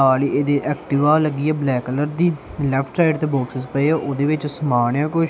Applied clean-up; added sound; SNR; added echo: none; none; none; none.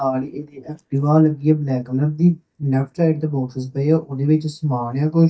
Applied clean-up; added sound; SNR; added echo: neural mask model DeepFilterNet 3.